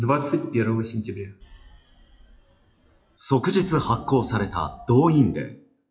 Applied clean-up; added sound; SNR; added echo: classical method WPE with log-MMSE.